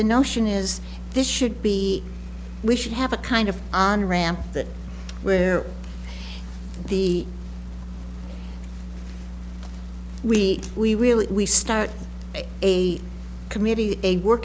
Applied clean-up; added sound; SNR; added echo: none; none; none; none.